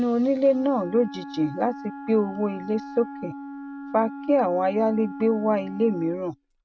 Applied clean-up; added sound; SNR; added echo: none; Wind instrument, woodwind instrument; 13 dB; none.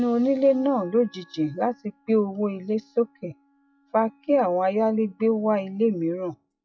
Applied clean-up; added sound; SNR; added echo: classical method log-MMSE.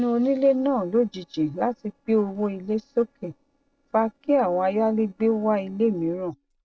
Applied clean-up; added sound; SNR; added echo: neural separator model SepFormer DNS4.